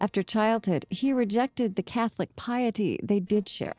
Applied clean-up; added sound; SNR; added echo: neural separator model SepFormer DNS4.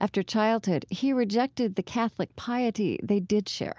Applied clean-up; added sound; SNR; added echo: none; none; none; none.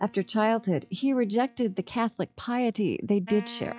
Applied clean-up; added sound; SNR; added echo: classical method log-MMSE.